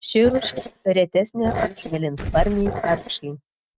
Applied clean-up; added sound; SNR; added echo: neural mask model RNNoise.